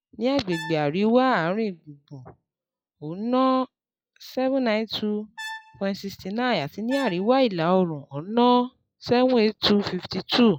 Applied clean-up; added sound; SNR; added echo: classical method log-MMSE.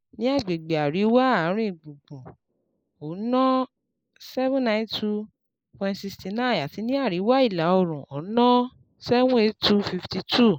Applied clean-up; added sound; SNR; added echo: neural mask model Resemble Enhance denoiser.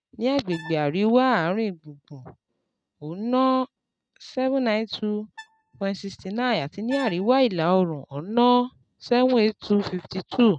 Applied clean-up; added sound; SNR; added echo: neural mask model RNNoise.